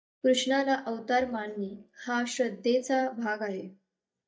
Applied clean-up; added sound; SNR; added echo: neural mask model DeepFilterNet 3.